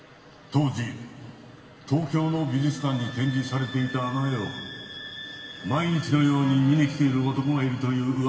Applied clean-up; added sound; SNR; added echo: none; none; none; reverberation time 2.8 s.